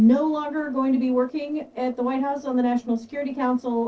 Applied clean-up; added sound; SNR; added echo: neural separator model SepFormer DNS4.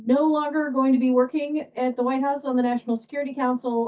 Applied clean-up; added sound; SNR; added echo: neural mask model DeepFilterNet 3.